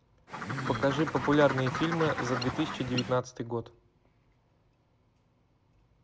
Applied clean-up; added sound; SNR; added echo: none; Bird; 3 dB; none.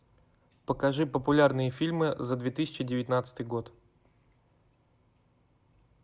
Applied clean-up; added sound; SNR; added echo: none; none; none; none.